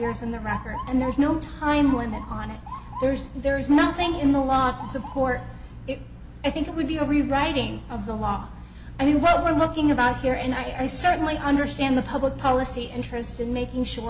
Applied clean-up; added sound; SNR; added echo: none; Motor vehicle (road) / Siren; 19 dB; none.